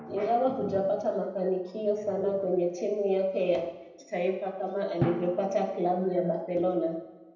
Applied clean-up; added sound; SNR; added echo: none; Drum; 15 dB; reverberation time 0.9 s.